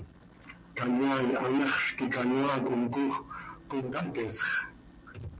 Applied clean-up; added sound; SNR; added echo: none; none; none; none.